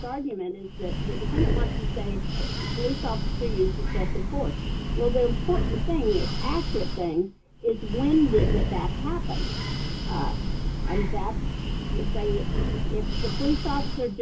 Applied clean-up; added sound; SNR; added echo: none; Breathing; -3 dB; reverberation time 0.2 s.